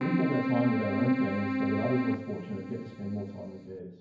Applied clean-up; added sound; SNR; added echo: none; Keyboard (musical); 2 dB; reverberation time 0.9 s.